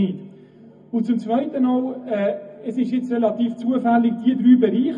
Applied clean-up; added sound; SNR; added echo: none; none; none; reverberation time 0.3 s.